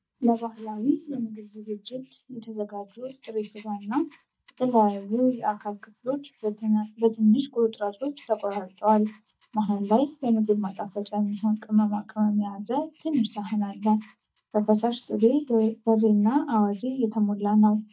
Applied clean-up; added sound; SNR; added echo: neural mask model DeepFilterNet 3.